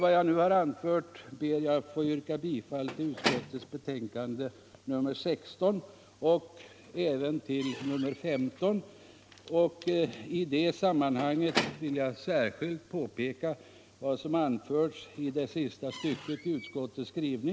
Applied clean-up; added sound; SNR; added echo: none; Squeak / Slam / Wood; 13 dB; none.